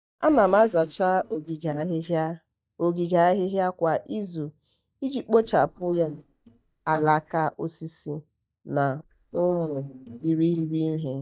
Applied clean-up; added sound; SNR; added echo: neural mask model DeepFilterNet 3.